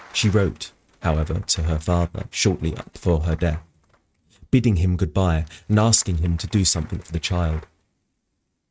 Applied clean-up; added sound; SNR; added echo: neural mask model RNNoise.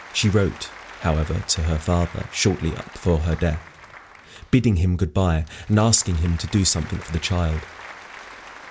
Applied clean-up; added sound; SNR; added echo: none; Applause; 19 dB; none.